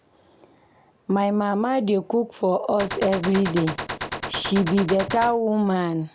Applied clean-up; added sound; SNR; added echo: none; Gunshot, gunfire; 7 dB; none.